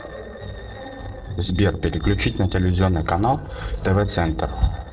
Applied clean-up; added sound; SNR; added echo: neural separator model SepFormer DNS4.